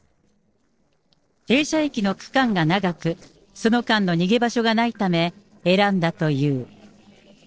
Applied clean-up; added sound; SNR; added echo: neural separator model SepFormer DNS4.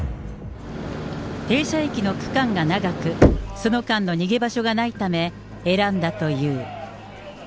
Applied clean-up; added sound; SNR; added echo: none; Knock; 1 dB; none.